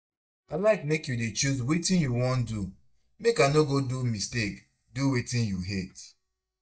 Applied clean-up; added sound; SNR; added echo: neural mask model DeepFilterNet 3.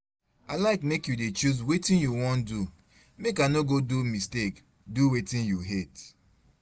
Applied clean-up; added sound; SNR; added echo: none; none; none; none.